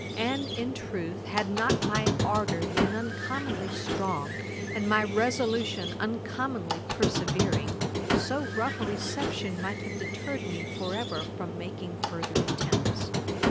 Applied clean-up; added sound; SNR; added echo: none; Squeak; -2 dB; none.